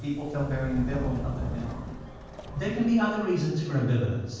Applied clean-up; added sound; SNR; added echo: none; Subway, metro, underground; 9 dB; reverberation time 1.2 s.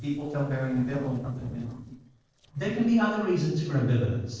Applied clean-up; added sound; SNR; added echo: neural separator model SepFormer DNS4.